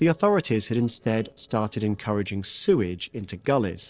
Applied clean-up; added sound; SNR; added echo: neural separator model SepFormer DNS4.